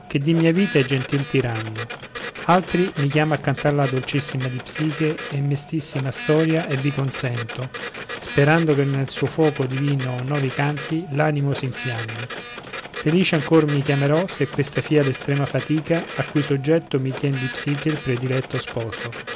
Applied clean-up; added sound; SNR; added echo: none; Printer; 11 dB; none.